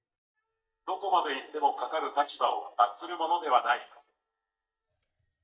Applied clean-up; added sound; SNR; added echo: neural mask model DeepFilterNet 3.